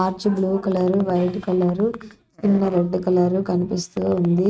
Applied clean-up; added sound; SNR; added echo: neural mask model RNNoise.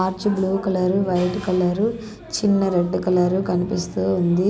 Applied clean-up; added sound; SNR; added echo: none; none; none; none.